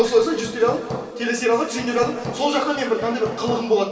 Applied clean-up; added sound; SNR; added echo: none; Hammer; 13 dB; reverberation time 2.6 s.